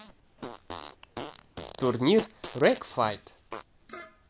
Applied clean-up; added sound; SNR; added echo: none; Fart; 14 dB; none.